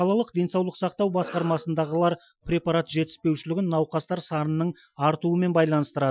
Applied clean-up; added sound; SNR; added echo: classical method Wiener filter.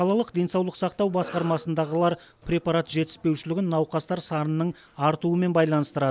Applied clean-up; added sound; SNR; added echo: none; Cough; 20 dB; none.